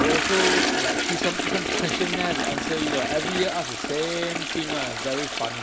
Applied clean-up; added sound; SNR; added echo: none; Toilet flush; -2 dB; none.